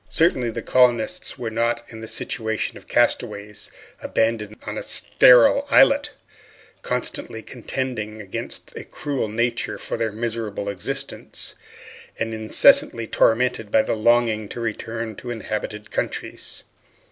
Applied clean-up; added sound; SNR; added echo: none; none; none; none.